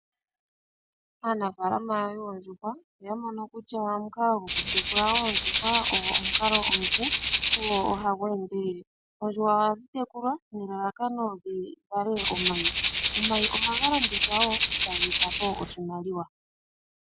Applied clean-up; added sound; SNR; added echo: none; Rattle (instrument); -3 dB; none.